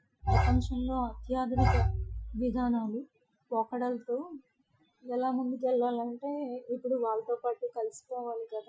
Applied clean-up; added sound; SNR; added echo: classical method Wiener filter.